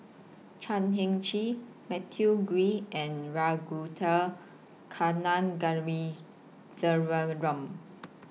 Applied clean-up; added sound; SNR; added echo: none; none; none; none.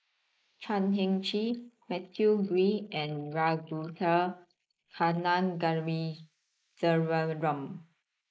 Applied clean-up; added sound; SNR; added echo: neural mask model Resemble Enhance denoiser.